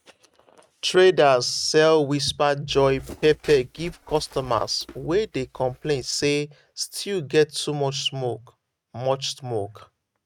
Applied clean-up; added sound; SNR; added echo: neural mask model RNNoise.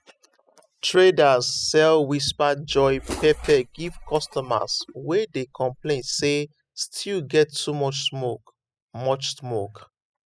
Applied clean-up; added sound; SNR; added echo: classical method spectral subtraction.